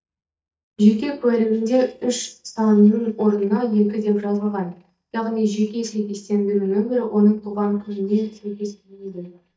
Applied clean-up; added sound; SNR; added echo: neural mask model DeepFilterNet 3.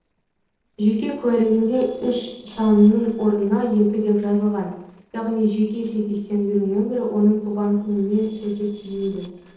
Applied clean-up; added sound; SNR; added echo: neural separator model SepFormer DNS4.